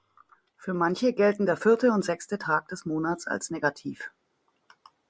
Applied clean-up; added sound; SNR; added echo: none; none; none; none.